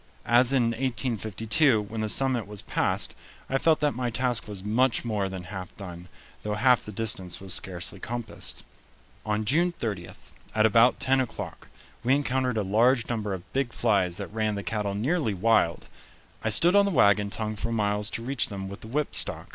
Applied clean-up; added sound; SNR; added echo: none; none; none; none.